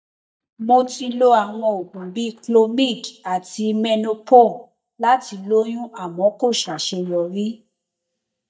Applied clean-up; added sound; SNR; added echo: neural mask model DeepFilterNet 3.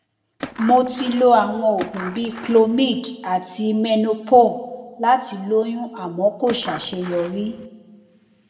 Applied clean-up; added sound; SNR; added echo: none; Skateboard; 15 dB; reverberation time 1.1 s.